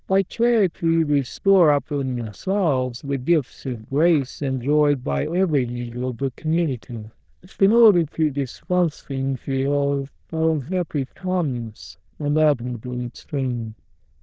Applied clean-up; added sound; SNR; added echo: neural diffusion model UNIVERSE++.